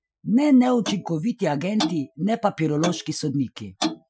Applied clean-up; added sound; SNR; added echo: classical method Wiener filter.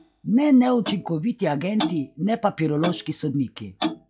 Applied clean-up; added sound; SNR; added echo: classical method log-MMSE.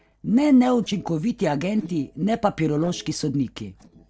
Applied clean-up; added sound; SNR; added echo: neural separator model SepFormer DNS4.